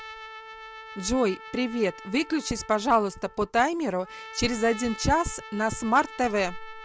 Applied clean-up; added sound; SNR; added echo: none; Trumpet; 16 dB; none.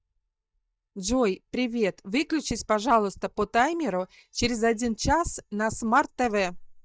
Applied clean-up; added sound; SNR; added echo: neural mask model DeepFilterNet 3.